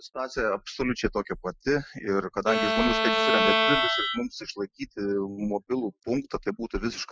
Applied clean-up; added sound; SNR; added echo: classical method Wiener filter.